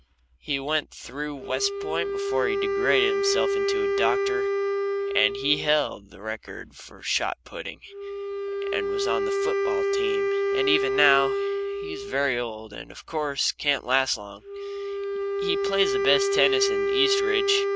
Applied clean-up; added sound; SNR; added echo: none; Wind instrument, woodwind instrument; -1 dB; none.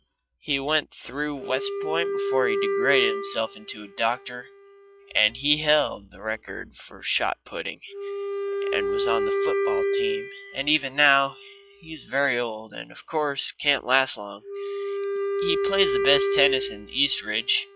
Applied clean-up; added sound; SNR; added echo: classical method log-MMSE.